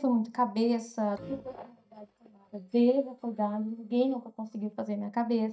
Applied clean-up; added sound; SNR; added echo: neural mask model DeepFilterNet 3.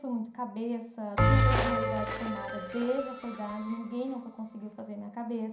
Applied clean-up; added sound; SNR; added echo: none; Bell; -4 dB; reverberation time 0.5 s.